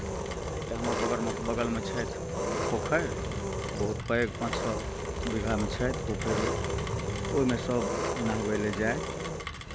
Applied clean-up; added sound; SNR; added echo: none; Engine + Rain; 0 dB; none.